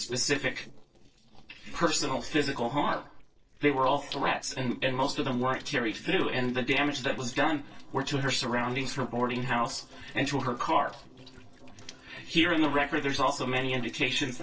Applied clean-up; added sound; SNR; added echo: neural separator model SepFormer DNS4.